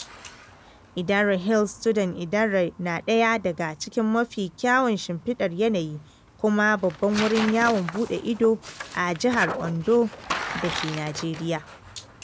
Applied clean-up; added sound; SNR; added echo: none; Tearing; 13 dB; none.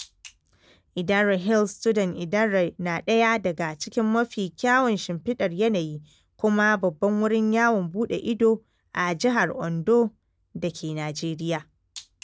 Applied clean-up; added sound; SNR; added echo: none; none; none; none.